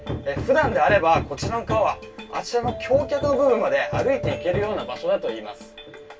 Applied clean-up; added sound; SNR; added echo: none; Hammer; 10 dB; reverberation time 0.2 s.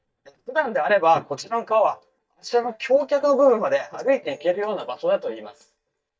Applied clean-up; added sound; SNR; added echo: neural mask model DeepFilterNet 3.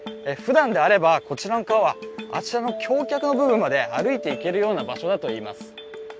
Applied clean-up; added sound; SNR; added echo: none; none; none; none.